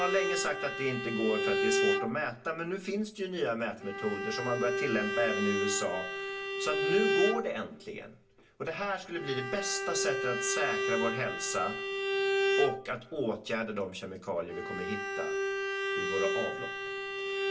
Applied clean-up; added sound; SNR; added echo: none; Bowed string instrument; -1 dB; reverberation time 0.2 s.